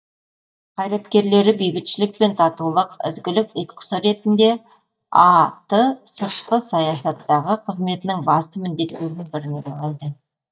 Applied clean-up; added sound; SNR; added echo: neural mask model DeepFilterNet 3.